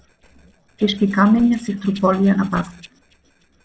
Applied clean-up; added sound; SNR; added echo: neural separator model SepFormer DNS4.